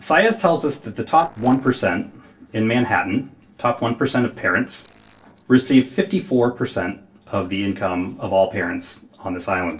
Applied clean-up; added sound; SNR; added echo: neural separator model SepFormer DNS4.